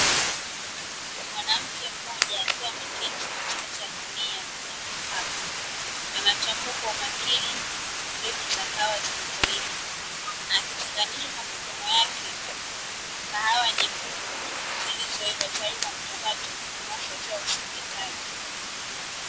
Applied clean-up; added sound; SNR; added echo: none; Fire; 12 dB; none.